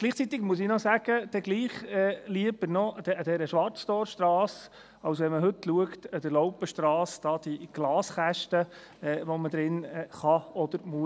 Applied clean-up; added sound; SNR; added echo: none; none; none; none.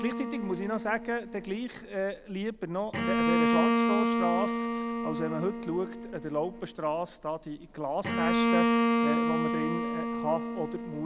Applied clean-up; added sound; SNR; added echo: none; Bowed string instrument; -4 dB; none.